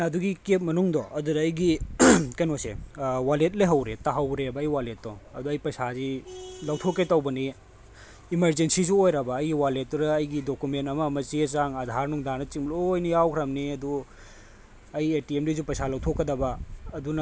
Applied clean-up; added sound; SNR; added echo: none; none; none; none.